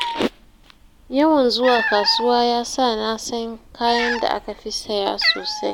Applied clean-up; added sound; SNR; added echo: none; Cat; 9 dB; none.